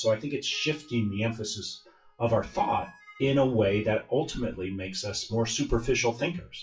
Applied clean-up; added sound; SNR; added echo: classical method WPE with log-MMSE.